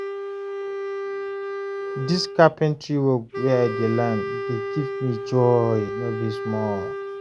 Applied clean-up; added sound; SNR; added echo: none; Wind instrument, woodwind instrument; 6 dB; none.